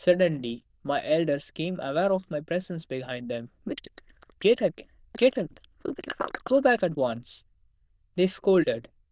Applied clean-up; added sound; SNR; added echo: neural diffusion model UNIVERSE++.